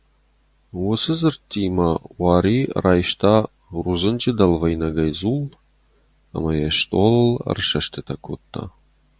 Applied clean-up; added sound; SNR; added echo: none; none; none; none.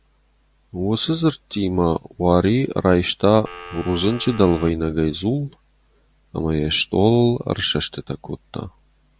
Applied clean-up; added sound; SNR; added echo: none; Telephone; 15 dB; none.